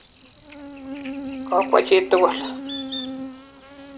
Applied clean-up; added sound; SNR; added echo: none; Buzz; 9 dB; none.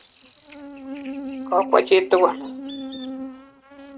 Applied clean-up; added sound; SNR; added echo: neural mask model RNNoise.